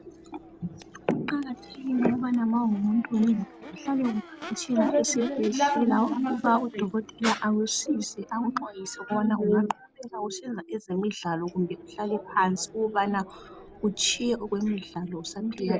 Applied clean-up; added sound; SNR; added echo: none; Crowd / Race car, auto racing / Accelerating, revving, vroom; 19 dB; none.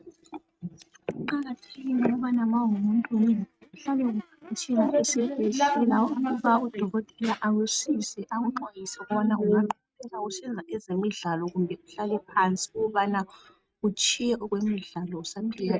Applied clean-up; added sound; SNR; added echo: neural mask model RNNoise.